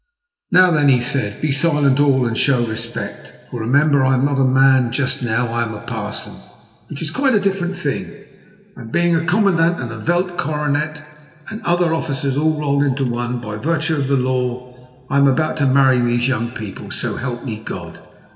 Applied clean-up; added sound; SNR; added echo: none; none; none; reverberation time 2.8 s.